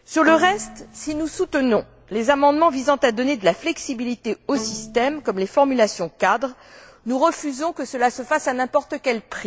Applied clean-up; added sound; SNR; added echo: none; Bowed string instrument; 15 dB; none.